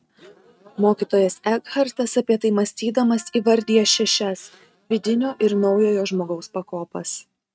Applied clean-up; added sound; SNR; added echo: neural mask model RNNoise.